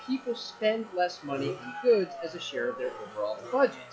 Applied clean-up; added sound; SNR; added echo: classical method log-MMSE.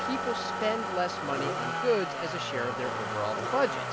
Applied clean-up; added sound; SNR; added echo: none; Motor vehicle (road); 1 dB; none.